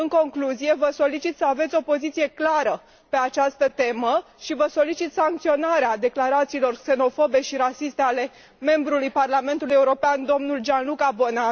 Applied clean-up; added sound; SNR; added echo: none; none; none; none.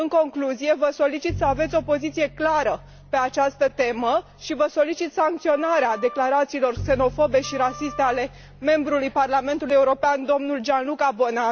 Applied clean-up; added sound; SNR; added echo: none; Bowed string instrument + Wind instrument, woodwind instrument; 16 dB; none.